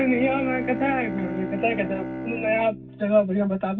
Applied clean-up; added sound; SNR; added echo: none; Bowed string instrument; 7 dB; reverberation time 0.4 s.